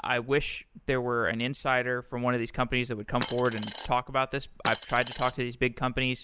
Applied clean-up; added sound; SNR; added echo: none; Coin (dropping); 9 dB; none.